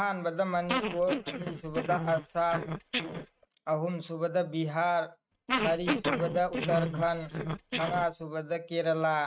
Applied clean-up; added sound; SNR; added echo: neural mask model RNNoise.